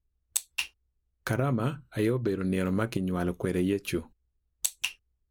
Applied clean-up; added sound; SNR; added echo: none; none; none; none.